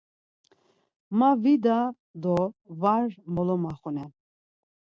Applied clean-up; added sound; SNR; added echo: none; none; none; none.